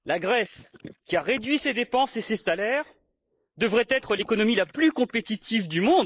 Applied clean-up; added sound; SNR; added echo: neural mask model Resemble Enhance denoiser.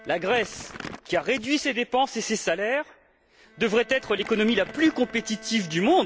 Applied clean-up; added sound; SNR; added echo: none; Bowed string instrument + Crumpling, crinkling; 19 dB; none.